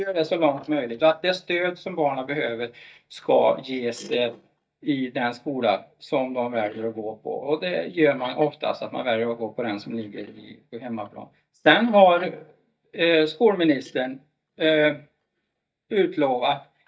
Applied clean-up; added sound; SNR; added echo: neural mask model DeepFilterNet 3.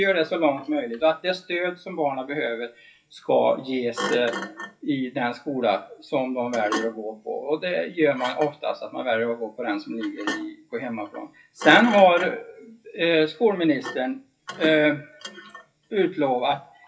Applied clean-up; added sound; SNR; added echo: classical method WPE with log-MMSE.